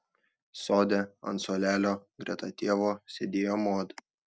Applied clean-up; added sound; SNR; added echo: none; none; none; none.